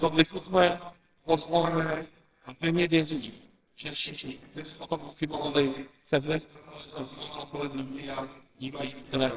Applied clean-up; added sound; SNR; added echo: neural separator model SepFormer WHAMR!.